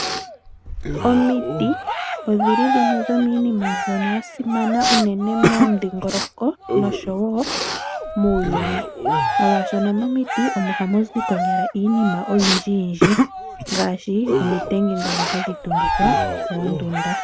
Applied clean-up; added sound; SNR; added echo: none; Respiratory sounds + Cheering; 1 dB; none.